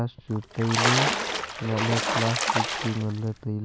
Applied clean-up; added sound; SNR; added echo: none; Splash, splatter; -1 dB; none.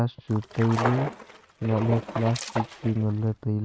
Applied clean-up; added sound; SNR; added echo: neural mask model RNNoise.